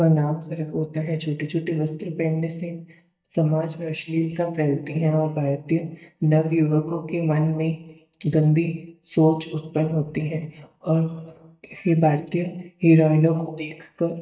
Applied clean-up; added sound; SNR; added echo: neural mask model DeepFilterNet 3.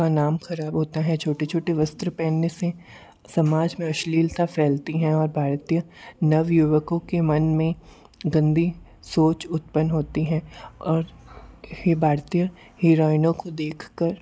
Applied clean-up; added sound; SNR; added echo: none; none; none; none.